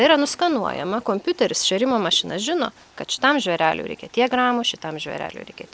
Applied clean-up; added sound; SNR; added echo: none; none; none; none.